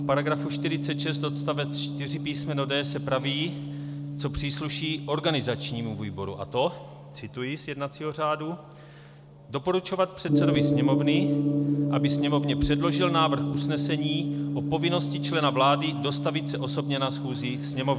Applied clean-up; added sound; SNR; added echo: none; Gong; 0 dB; none.